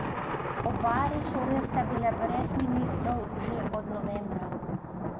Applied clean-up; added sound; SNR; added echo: none; Thunder; 0 dB; none.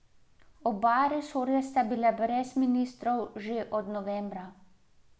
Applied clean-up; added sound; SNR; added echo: none; none; none; none.